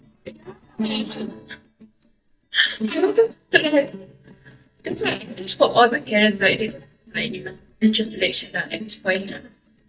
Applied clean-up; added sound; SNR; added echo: neural mask model DeepFilterNet 3.